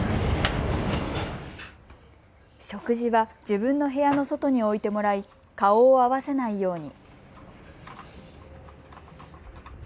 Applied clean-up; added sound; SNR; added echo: none; none; none; none.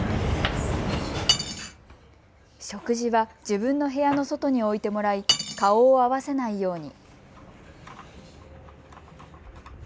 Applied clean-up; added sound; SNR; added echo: none; Cutlery, silverware; 6 dB; none.